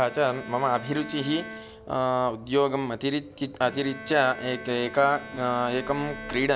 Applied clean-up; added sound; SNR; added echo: none; Bowed string instrument; 15 dB; none.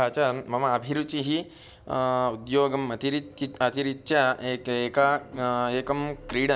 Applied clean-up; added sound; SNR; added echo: none; none; none; none.